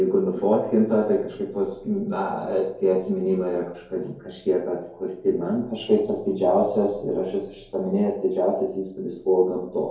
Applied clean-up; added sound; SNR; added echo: none; none; none; reverberation time 2.3 s.